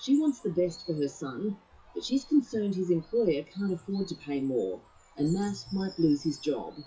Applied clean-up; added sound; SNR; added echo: classical method WPE with log-MMSE.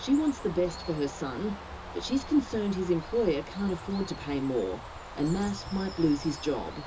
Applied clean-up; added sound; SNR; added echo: none; Bird; 12 dB; reverberation time 0.2 s.